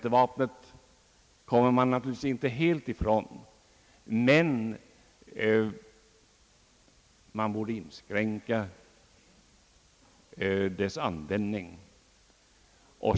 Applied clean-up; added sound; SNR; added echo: none; none; none; none.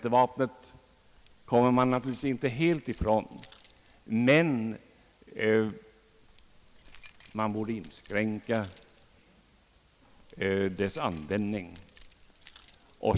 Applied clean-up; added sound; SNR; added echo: none; Keys jangling; 18 dB; none.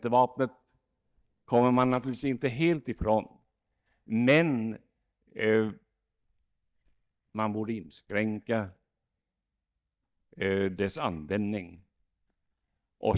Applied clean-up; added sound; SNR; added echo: neural mask model DeepFilterNet 3.